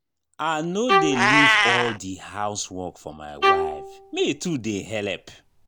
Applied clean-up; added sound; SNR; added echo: none; Bowed string instrument + Meow; -3 dB; none.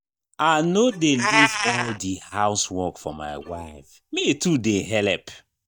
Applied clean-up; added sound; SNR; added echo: neural mask model DeepFilterNet 3.